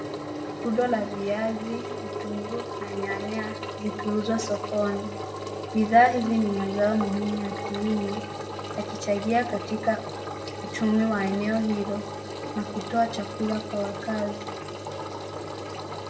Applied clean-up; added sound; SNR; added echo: none; Engine; 6 dB; reverberation time 0.6 s.